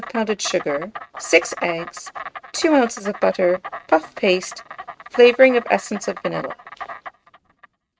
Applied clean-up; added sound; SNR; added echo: neural mask model RNNoise.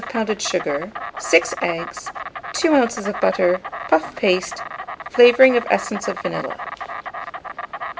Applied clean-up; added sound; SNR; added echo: none; Insect; 10 dB; none.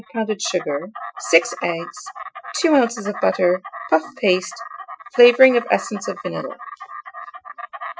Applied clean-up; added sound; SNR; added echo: classical method Wiener filter.